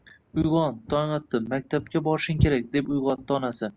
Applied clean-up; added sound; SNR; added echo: none; Walk, footsteps; 8 dB; none.